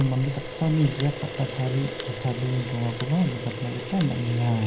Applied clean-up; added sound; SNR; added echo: none; Camera; 7 dB; reverberation time 0.5 s.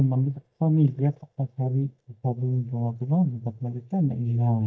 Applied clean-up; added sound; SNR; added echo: neural mask model DeepFilterNet 3.